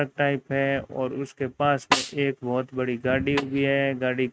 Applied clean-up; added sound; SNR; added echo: neural mask model RNNoise.